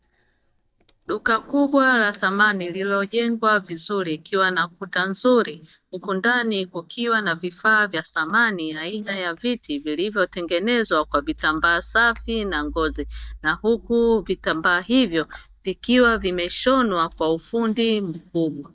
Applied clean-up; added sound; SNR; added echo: neural mask model DeepFilterNet 3.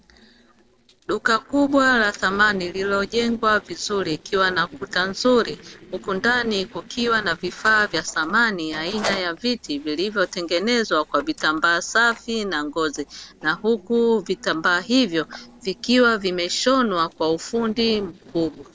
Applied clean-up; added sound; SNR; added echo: neural separator model SepFormer DNS4.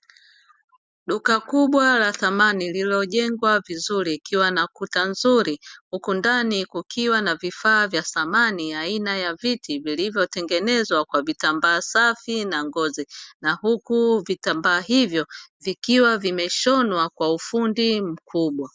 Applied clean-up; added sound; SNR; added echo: none; none; none; none.